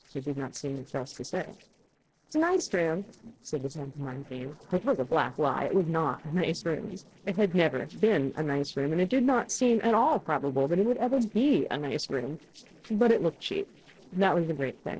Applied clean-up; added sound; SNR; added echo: neural separator model SepFormer DNS4.